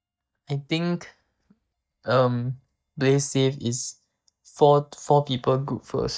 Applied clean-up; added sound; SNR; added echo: neural mask model DeepFilterNet 3.